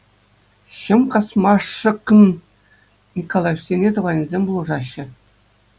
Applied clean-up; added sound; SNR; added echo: none; none; none; none.